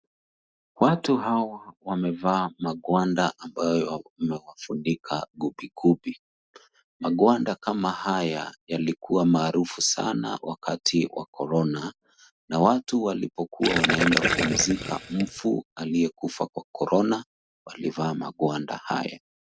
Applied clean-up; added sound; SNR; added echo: none; Gurgling; 1 dB; none.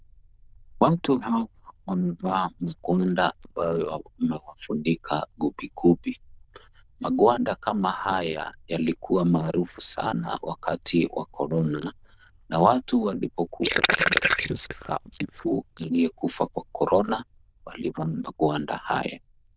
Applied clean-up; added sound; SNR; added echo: neural diffusion model UNIVERSE++.